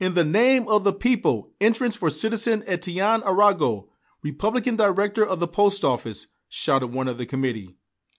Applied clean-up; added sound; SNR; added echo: none; none; none; none.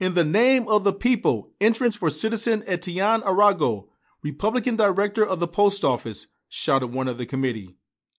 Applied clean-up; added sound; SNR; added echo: neural mask model Resemble Enhance denoiser.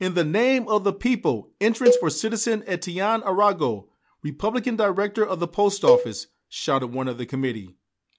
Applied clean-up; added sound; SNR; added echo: none; Cowbell; 2 dB; none.